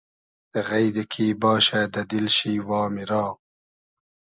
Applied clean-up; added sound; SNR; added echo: none; none; none; none.